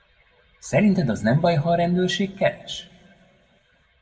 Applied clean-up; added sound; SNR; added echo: none; none; none; reverberation time 1.2 s.